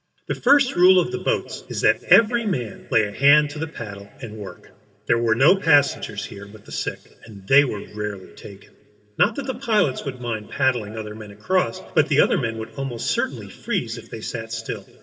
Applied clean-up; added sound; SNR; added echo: none; none; none; reverberation time 2.4 s.